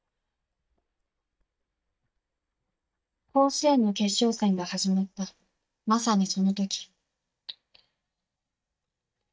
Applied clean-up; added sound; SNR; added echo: neural mask model DeepFilterNet 3.